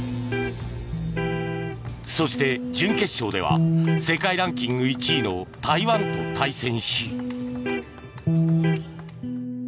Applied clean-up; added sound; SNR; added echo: none; Electric guitar; 0 dB; none.